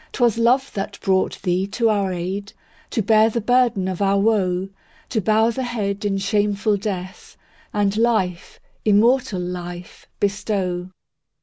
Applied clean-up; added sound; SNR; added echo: none; none; none; none.